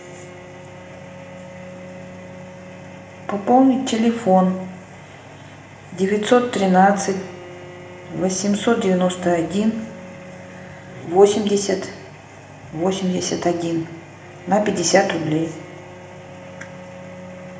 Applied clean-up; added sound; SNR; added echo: none; Bowed string instrument; 20 dB; reverberation time 0.7 s.